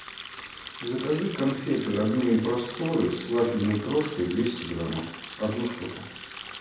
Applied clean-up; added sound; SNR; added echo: none; Water tap, faucet; 13 dB; reverberation time 0.9 s.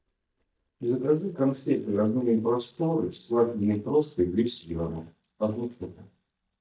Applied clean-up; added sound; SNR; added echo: neural mask model DeepFilterNet 3.